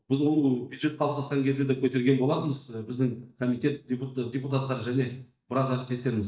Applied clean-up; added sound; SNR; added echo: neural mask model DeepFilterNet 3.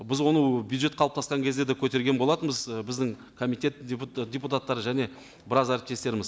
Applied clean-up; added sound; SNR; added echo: none; none; none; none.